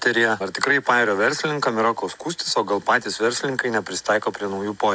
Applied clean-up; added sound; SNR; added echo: none; none; none; none.